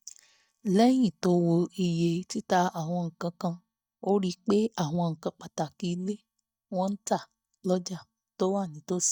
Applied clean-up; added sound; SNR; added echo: neural mask model DeepFilterNet 3.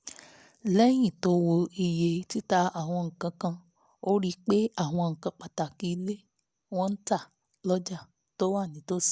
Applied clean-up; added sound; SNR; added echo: none; none; none; none.